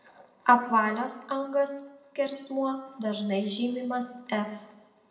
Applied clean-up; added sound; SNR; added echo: none; none; none; reverberation time 1.0 s.